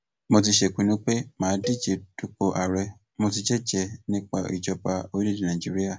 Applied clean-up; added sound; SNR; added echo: none; Cowbell; 15 dB; none.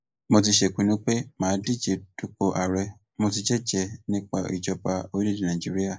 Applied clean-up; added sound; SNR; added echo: neural mask model Resemble Enhance denoiser.